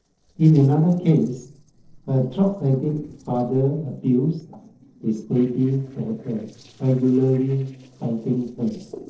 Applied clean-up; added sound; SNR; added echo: neural separator model SepFormer DNS4.